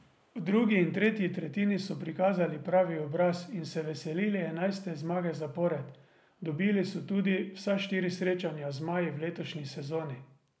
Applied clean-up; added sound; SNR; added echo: none; none; none; none.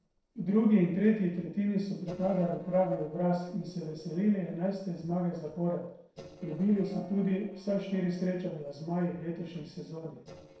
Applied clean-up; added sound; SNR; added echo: neural separator model SepFormer DNS4.